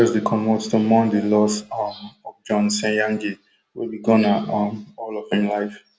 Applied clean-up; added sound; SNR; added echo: none; none; none; none.